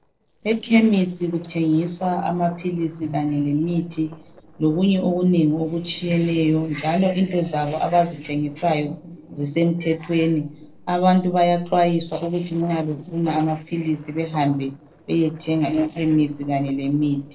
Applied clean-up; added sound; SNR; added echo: neural separator model SepFormer DNS4.